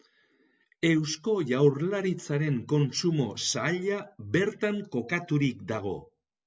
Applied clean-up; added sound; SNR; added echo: none; none; none; none.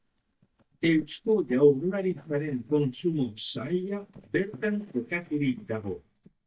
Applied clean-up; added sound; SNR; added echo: neural mask model DeepFilterNet 3.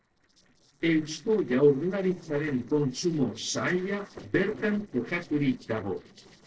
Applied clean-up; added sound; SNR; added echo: neural separator model SepFormer DNS4.